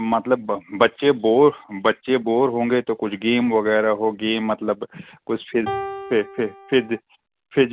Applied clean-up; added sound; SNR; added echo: none; Piano; 10 dB; none.